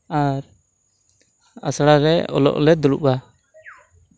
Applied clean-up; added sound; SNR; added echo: none; none; none; none.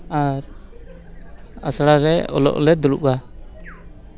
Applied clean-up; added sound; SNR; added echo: none; Chatter; 16 dB; none.